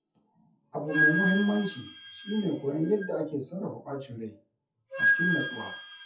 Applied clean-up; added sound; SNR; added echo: classical method WPE with log-MMSE.